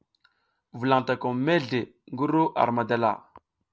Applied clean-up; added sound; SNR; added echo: none; none; none; none.